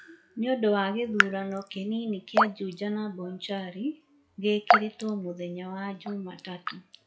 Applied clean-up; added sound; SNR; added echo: classical method WPE with log-MMSE.